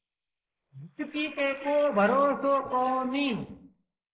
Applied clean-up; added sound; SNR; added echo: neural mask model Resemble Enhance denoiser.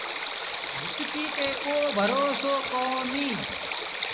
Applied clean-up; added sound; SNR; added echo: none; Stream; 2 dB; none.